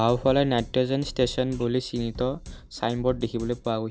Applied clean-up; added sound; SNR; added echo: none; Drum kit; 16 dB; none.